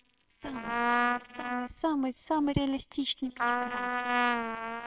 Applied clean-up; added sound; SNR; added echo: neural separator model SepFormer WHAMR!.